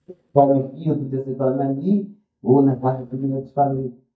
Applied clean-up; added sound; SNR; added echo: neural mask model DeepFilterNet 3.